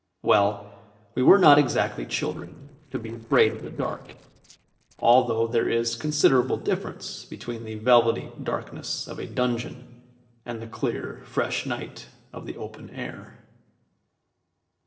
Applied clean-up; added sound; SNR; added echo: neural separator model SepFormer DNS4.